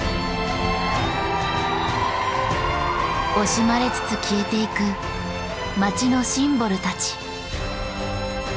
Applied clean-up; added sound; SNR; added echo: none; Applause / Cheering; 6 dB; none.